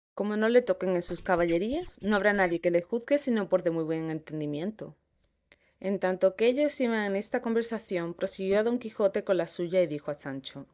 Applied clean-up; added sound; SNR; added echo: neural mask model DeepFilterNet 3.